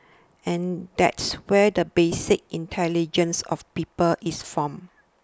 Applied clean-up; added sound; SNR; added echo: none; none; none; none.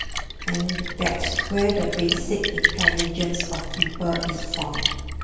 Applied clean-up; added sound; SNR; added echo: none; Splash, splatter; -1 dB; reverberation time 1.2 s.